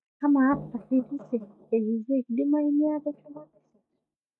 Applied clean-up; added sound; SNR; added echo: neural mask model DeepFilterNet 3.